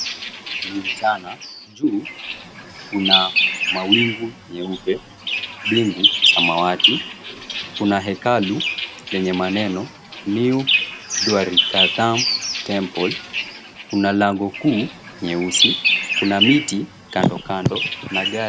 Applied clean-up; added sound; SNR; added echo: none; Bird vocalization, bird call, bird song; 1 dB; none.